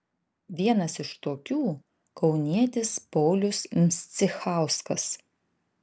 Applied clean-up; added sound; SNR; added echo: none; none; none; none.